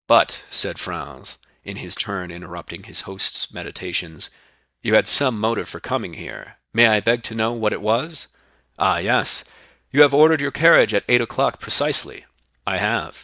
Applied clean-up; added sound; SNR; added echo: neural mask model DeepFilterNet 3.